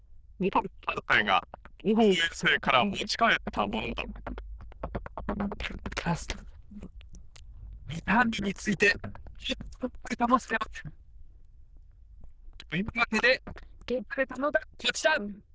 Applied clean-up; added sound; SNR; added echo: neural diffusion model UNIVERSE++.